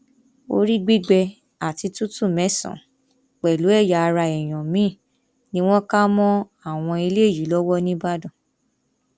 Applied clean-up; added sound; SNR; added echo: none; none; none; none.